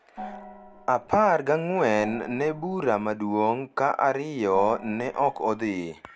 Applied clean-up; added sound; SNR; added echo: none; Gong; 17 dB; none.